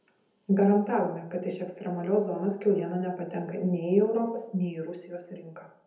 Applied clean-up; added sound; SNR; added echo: none; none; none; reverberation time 0.7 s.